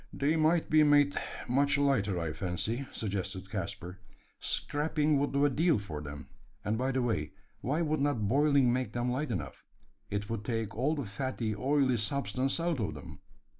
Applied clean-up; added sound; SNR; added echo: none; none; none; none.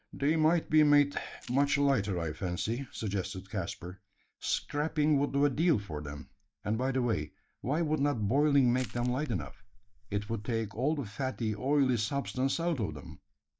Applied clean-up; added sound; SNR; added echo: neural mask model DeepFilterNet 3.